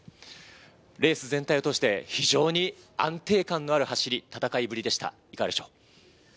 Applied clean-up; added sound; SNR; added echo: none; none; none; none.